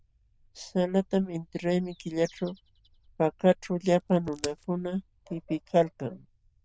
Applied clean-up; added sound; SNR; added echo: neural diffusion model UNIVERSE++.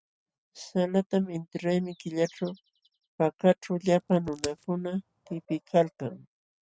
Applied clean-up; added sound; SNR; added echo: none; Crack; 17 dB; none.